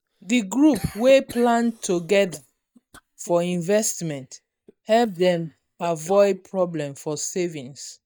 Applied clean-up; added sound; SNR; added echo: neural mask model DeepFilterNet 3.